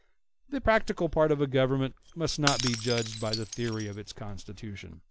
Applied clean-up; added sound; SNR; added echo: none; Shatter / Crushing; 8 dB; none.